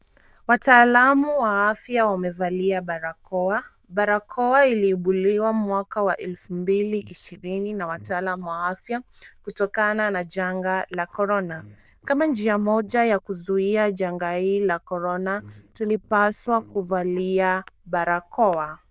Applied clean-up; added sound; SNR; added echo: neural diffusion model UNIVERSE++.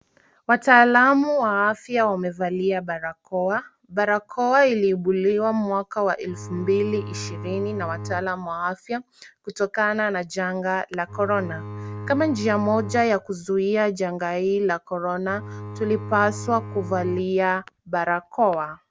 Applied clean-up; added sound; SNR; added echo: none; Bowed string instrument; 12 dB; none.